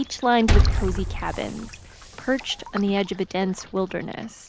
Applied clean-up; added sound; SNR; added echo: none; Liquid; -1 dB; none.